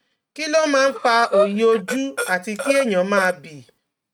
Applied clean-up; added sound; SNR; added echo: neural mask model RNNoise.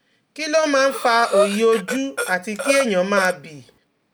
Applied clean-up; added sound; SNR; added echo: none; Breathing; 5 dB; none.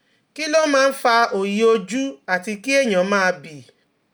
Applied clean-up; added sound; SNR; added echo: none; none; none; none.